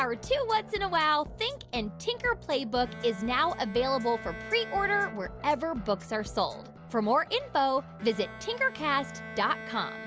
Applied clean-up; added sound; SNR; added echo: none; Bowed string instrument; 16 dB; none.